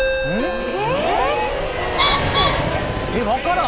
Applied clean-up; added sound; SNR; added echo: none; Bird + Ringtone; 3 dB; none.